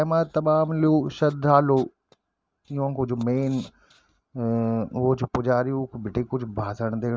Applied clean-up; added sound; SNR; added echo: none; none; none; none.